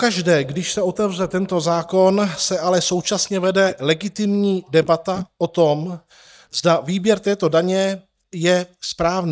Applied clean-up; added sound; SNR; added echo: neural mask model DeepFilterNet 3.